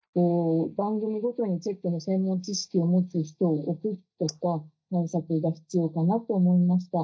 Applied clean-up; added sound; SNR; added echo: neural mask model DeepFilterNet 3.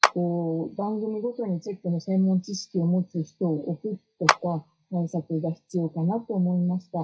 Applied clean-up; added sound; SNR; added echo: classical method WPE with log-MMSE.